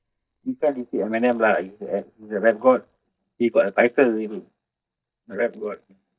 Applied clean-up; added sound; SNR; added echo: neural mask model DeepFilterNet 3.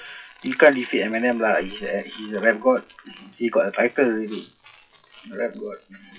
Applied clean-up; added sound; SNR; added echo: classical method WPE with log-MMSE.